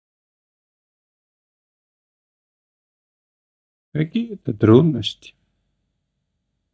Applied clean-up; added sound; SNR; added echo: neural mask model DeepFilterNet 3.